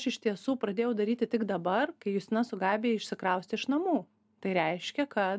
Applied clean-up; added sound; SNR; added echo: none; none; none; none.